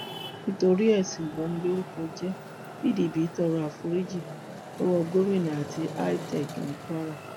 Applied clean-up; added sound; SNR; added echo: none; Traffic noise, roadway noise; 11 dB; none.